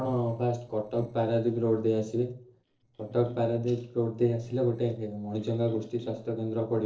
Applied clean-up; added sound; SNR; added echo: neural separator model SepFormer DNS4.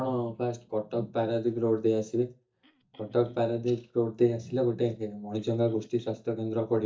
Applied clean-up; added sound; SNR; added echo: neural mask model DeepFilterNet 3.